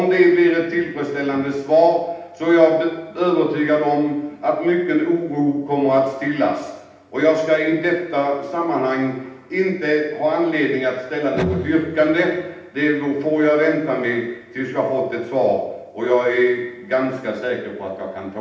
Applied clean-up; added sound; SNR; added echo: none; Electric guitar; 10 dB; reverberation time 0.8 s.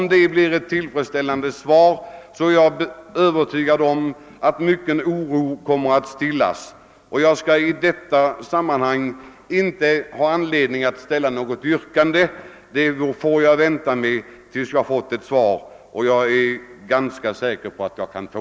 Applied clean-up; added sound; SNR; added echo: none; none; none; none.